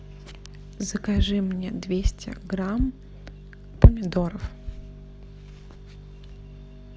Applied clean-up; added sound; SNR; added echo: none; none; none; none.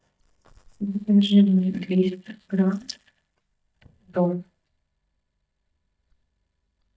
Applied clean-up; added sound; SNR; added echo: neural mask model DeepFilterNet 3.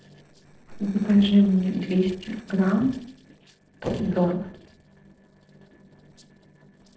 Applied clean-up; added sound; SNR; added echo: neural separator model SepFormer DNS4.